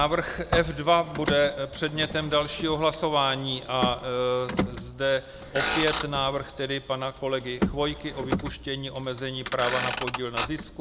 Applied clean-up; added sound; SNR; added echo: none; Motor vehicle (road); 4 dB; none.